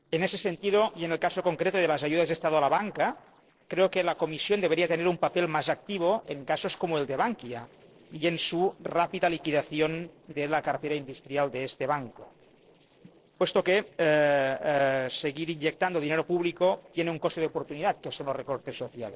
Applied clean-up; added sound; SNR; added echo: neural separator model SepFormer DNS4.